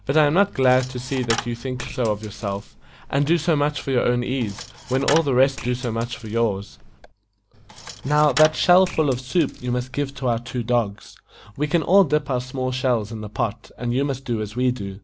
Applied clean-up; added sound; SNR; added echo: none; Coin (dropping); 14 dB; none.